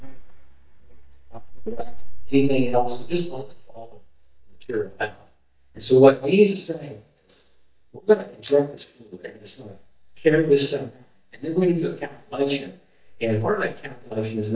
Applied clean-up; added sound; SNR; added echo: neural mask model DeepFilterNet 3.